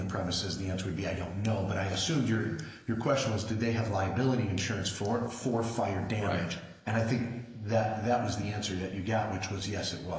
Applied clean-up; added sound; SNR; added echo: neural mask model Resemble Enhance denoiser.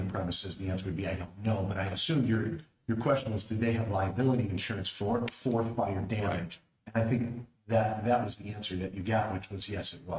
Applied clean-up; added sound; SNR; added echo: neural mask model RNNoise.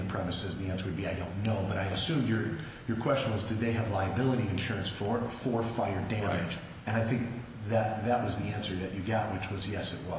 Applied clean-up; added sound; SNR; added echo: none; none; none; none.